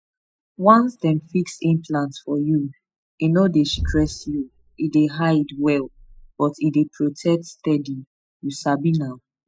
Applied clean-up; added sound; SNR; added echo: classical method spectral subtraction.